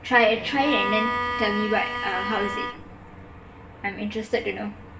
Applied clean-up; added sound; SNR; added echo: none; Bowed string instrument; 4 dB; reverberation time 1.0 s.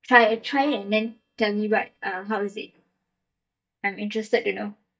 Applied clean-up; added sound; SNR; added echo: neural mask model DeepFilterNet 3.